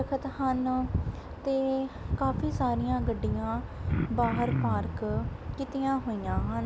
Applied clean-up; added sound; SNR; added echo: none; Cough; 2 dB; none.